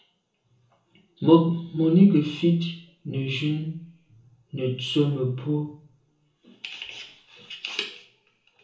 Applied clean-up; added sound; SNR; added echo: none; none; none; reverberation time 0.8 s.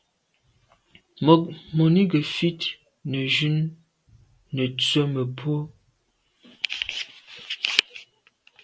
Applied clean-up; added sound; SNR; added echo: none; none; none; none.